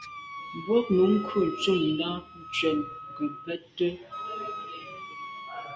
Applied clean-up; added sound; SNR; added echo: none; Wind instrument, woodwind instrument; 11 dB; none.